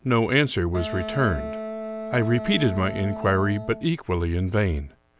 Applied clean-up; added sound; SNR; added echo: none; Wind instrument, woodwind instrument; 9 dB; none.